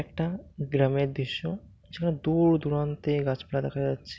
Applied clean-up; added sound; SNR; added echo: none; none; none; none.